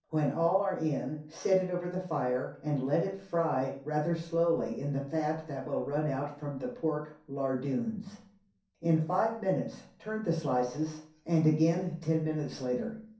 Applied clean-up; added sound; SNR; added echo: none; none; none; reverberation time 0.6 s.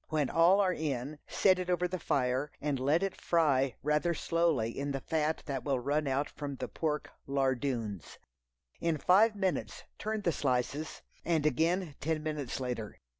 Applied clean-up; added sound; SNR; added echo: none; none; none; none.